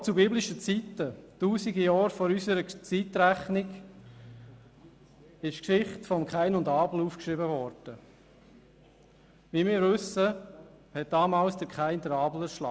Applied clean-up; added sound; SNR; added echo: none; none; none; none.